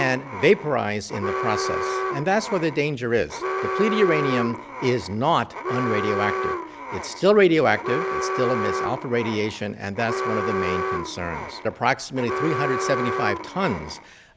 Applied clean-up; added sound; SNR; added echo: none; Alarm; 4 dB; none.